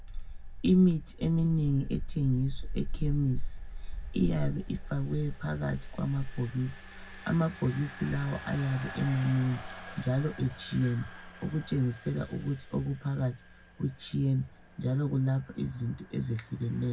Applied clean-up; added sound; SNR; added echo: none; Engine; 8 dB; reverberation time 0.4 s.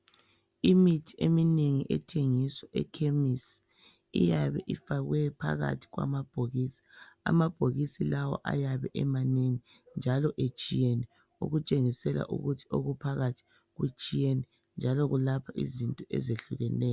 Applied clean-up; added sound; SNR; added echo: none; none; none; none.